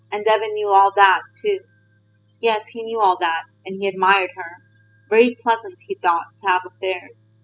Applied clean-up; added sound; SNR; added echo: classical method spectral subtraction.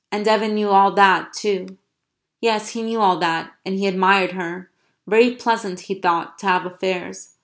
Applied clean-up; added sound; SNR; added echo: none; none; none; none.